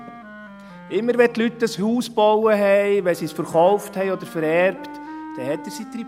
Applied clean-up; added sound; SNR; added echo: none; Wind instrument, woodwind instrument; 18 dB; none.